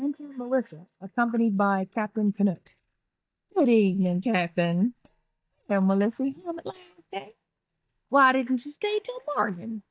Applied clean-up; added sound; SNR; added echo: neural mask model DeepFilterNet 3.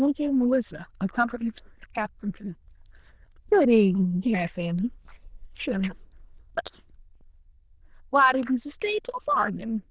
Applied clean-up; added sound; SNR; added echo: neural diffusion model UNIVERSE++.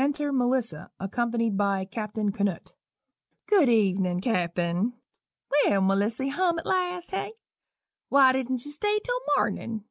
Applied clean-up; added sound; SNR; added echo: none; none; none; none.